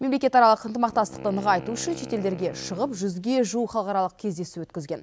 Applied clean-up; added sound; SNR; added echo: none; Wind instrument, woodwind instrument; 17 dB; none.